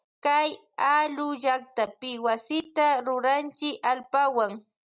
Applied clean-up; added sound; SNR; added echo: none; none; none; none.